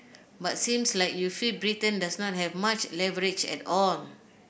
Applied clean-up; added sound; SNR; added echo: none; none; none; none.